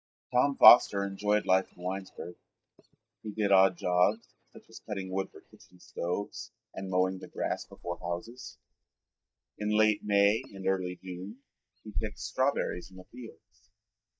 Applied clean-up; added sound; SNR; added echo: neural mask model DeepFilterNet 3.